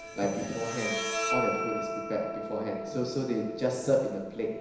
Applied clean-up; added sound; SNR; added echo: none; Bowed string instrument; 4 dB; reverberation time 1.0 s.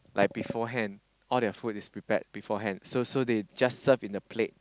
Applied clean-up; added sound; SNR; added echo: none; none; none; none.